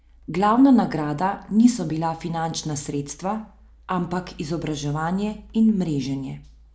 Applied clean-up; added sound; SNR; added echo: none; none; none; none.